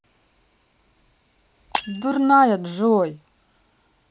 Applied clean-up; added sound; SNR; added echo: none; Shatter; 15 dB; none.